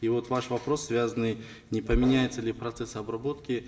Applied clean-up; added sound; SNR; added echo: none; none; none; reverberation time 1.3 s.